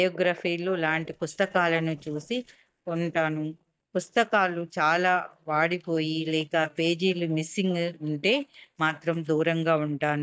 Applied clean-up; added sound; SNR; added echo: neural mask model DeepFilterNet 3.